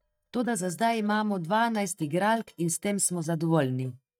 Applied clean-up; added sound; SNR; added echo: neural mask model DeepFilterNet 3.